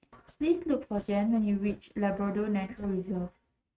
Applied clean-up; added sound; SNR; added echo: neural mask model RNNoise.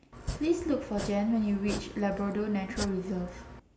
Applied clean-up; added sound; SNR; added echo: none; Domestic sounds, home sounds; 10 dB; none.